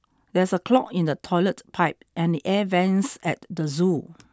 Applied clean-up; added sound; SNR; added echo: none; none; none; none.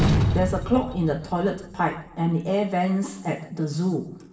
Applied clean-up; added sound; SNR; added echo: none; Slam; 3 dB; reverberation time 0.8 s.